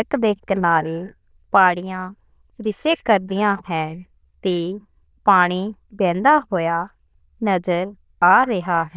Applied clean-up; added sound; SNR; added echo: neural diffusion model UNIVERSE++.